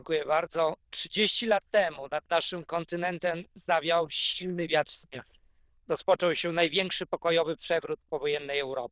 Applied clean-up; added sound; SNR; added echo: neural diffusion model UNIVERSE++.